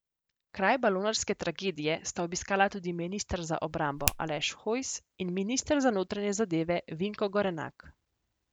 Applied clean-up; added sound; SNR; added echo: none; Finger snapping; 4 dB; none.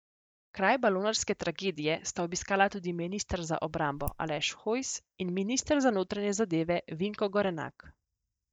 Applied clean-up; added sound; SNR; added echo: neural mask model DeepFilterNet 3.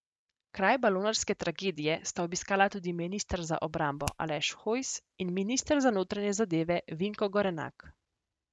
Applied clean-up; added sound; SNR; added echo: neural mask model RNNoise.